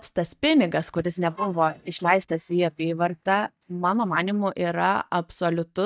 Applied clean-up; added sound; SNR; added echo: neural mask model DeepFilterNet 3.